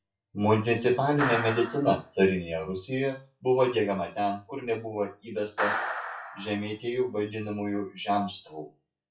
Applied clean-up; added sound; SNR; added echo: classical method WPE with log-MMSE.